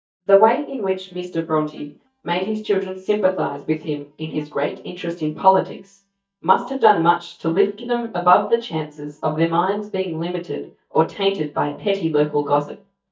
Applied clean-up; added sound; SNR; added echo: neural mask model DeepFilterNet 3.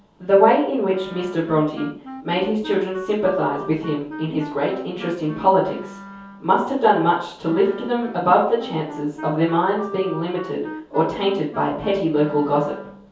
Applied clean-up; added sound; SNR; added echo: none; Wind instrument, woodwind instrument; 16 dB; reverberation time 0.6 s.